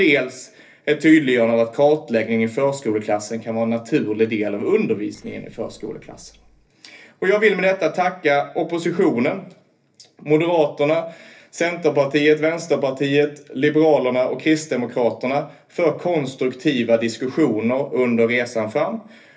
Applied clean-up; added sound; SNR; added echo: neural separator model SepFormer DNS4.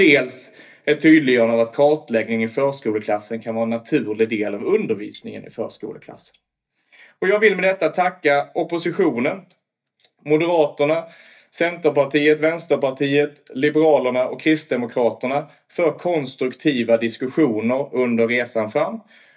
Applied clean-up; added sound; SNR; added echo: neural mask model DeepFilterNet 3.